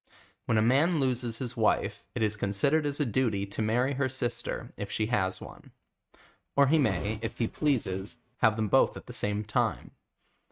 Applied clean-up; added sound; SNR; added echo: neural mask model RNNoise.